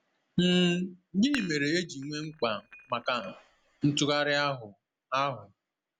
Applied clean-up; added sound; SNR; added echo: none; Dishes, pots, and pans; 18 dB; none.